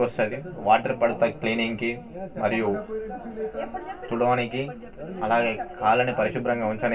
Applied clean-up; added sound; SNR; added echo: none; none; none; reverberation time 0.2 s.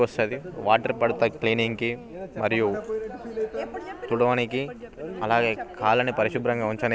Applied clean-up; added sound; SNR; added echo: none; none; none; none.